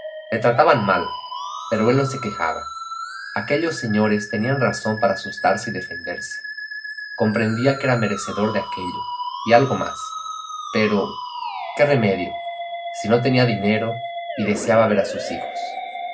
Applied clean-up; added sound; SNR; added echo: none; Musical instrument; 9 dB; reverberation time 0.4 s.